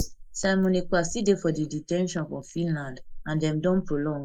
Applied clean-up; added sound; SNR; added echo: neural mask model Resemble Enhance denoiser.